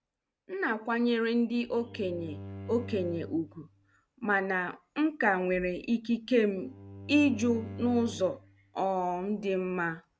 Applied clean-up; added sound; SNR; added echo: none; Bowed string instrument; 14 dB; none.